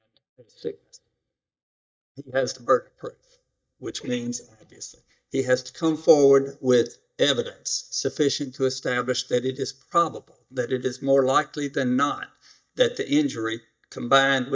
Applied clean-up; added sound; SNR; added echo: neural mask model DeepFilterNet 3.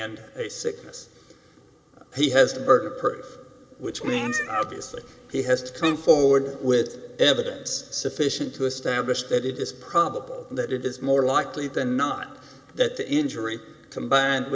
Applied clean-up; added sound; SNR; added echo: none; Meow; 11 dB; reverberation time 2.2 s.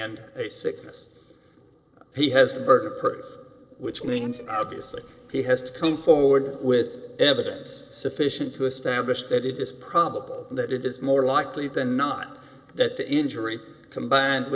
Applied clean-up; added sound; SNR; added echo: neural separator model SepFormer DNS4.